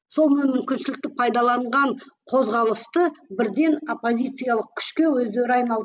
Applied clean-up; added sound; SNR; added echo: none; none; none; none.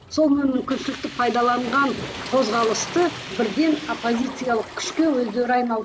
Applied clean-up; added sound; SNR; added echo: none; Waves, surf + Hiss; 13 dB; none.